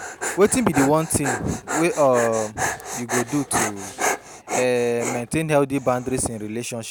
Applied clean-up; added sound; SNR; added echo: none; Dog; 7 dB; none.